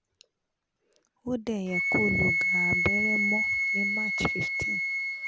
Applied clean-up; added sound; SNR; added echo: none; Wind instrument, woodwind instrument; -5 dB; none.